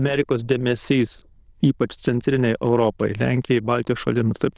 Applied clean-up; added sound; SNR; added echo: neural diffusion model UNIVERSE++.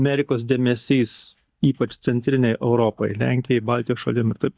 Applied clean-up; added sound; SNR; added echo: neural mask model DeepFilterNet 3.